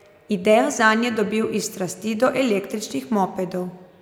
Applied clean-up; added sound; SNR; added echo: none; none; none; none.